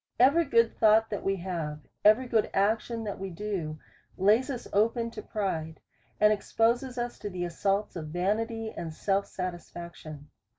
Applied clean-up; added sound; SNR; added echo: none; none; none; none.